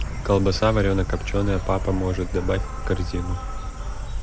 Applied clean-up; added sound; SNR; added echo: none; Insect; 3 dB; none.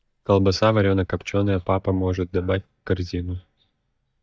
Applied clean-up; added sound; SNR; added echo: neural mask model DeepFilterNet 3.